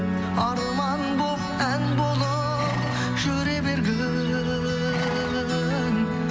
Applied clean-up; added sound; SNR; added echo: none; Livestock, farm animals, working animals; 15 dB; none.